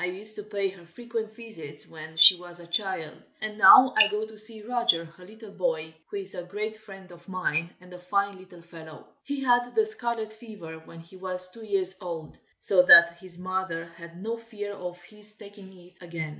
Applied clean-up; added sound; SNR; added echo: none; none; none; none.